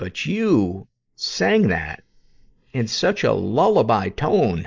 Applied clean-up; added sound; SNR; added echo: neural mask model Resemble Enhance denoiser.